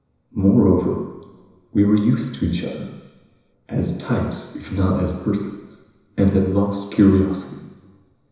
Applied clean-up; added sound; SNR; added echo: none; none; none; reverberation time 1.0 s.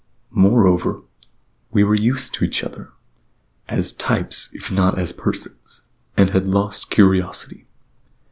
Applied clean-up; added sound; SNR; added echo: none; none; none; none.